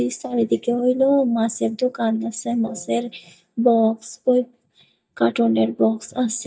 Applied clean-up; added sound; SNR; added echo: neural mask model DeepFilterNet 3.